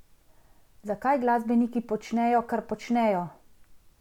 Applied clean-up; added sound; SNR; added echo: none; none; none; none.